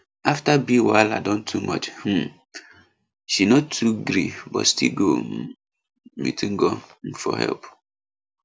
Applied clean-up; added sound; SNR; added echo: none; none; none; none.